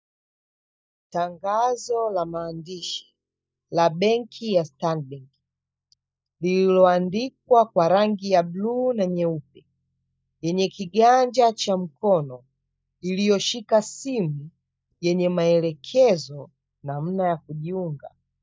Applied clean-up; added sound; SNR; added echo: neural mask model DeepFilterNet 3.